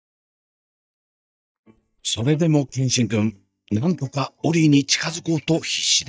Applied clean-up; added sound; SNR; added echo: neural mask model DeepFilterNet 3.